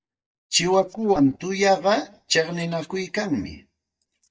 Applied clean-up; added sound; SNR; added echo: neural mask model DeepFilterNet 3.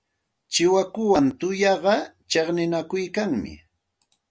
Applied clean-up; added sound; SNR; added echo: none; none; none; none.